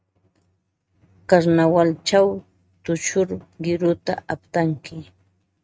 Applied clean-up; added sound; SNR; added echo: neural mask model RNNoise.